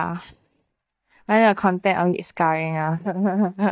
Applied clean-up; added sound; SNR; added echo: neural mask model DeepFilterNet 3.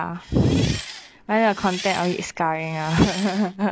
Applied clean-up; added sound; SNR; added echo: none; Engine; 14 dB; none.